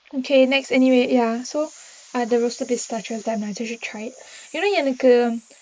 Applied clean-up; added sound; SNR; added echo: neural mask model Resemble Enhance denoiser.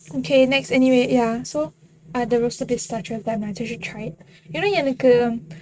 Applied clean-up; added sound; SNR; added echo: neural mask model RNNoise.